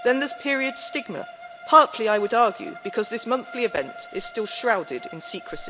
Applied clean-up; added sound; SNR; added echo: none; Bowed string instrument; 16 dB; none.